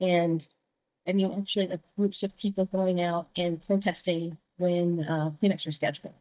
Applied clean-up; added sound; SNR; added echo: neural mask model DeepFilterNet 3.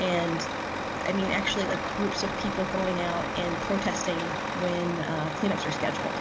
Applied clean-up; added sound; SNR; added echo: none; Truck; 1 dB; none.